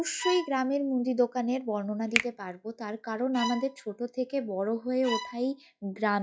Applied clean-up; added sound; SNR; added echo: classical method log-MMSE.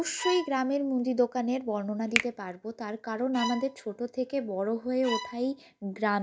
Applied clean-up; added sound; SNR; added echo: none; Bowed string instrument + Finger snapping; 8 dB; none.